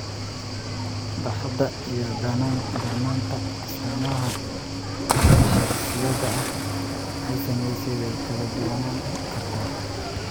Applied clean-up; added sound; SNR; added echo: none; Cricket / Waves, surf; -4 dB; none.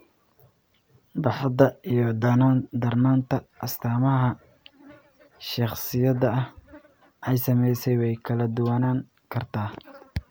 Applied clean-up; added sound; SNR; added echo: none; none; none; none.